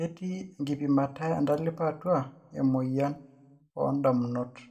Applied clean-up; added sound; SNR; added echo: none; none; none; reverberation time 0.4 s.